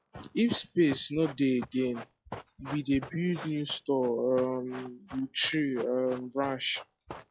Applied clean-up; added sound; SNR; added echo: classical method log-MMSE.